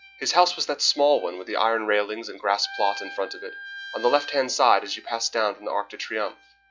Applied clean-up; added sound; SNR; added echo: classical method log-MMSE.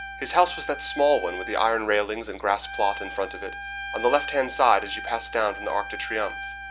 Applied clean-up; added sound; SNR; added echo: none; Trumpet; 11 dB; none.